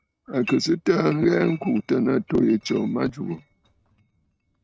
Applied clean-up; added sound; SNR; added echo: neural mask model RNNoise.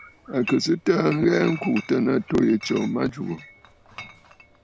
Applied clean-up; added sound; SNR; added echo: none; Chatter / Chink, clink; 18 dB; none.